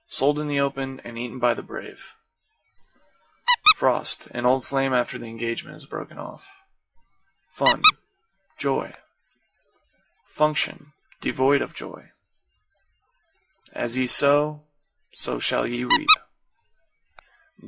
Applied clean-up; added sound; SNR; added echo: classical method WPE with log-MMSE.